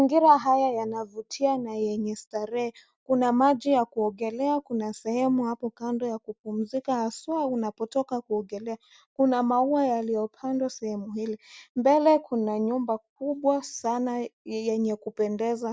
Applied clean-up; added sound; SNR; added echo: none; none; none; none.